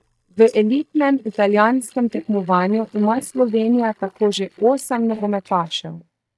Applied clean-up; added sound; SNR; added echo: neural mask model DeepFilterNet 3.